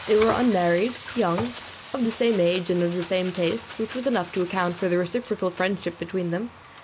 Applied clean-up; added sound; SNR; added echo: none; Frying (food); 15 dB; none.